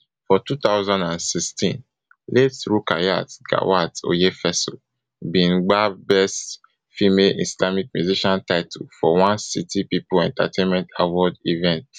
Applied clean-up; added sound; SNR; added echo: none; none; none; none.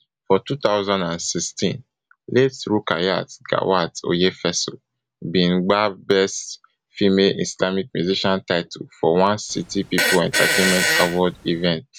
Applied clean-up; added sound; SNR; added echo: none; Fart; 1 dB; none.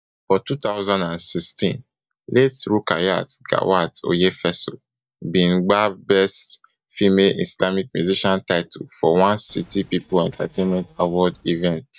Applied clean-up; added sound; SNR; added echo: neural mask model DeepFilterNet 3.